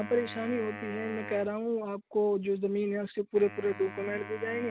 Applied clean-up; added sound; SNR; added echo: none; Wind instrument, woodwind instrument; 14 dB; none.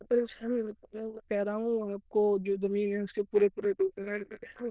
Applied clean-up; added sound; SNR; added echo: neural diffusion model UNIVERSE++.